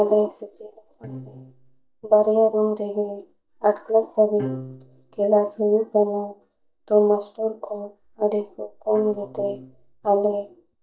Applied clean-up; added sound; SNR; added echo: neural mask model DeepFilterNet 3.